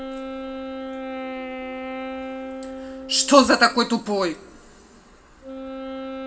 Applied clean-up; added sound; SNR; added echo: none; Wind instrument, woodwind instrument; 9 dB; reverberation time 1.3 s.